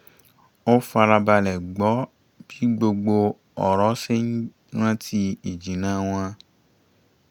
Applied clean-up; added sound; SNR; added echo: none; none; none; none.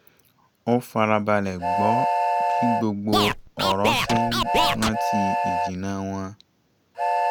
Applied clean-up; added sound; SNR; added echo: none; Scratching (performance technique) + Train; -2 dB; none.